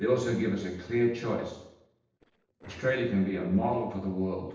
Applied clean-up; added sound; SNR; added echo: neural separator model SepFormer DNS4.